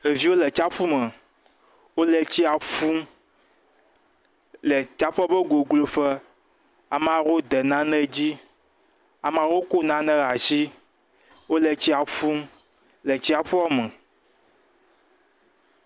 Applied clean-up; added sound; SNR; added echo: none; none; none; none.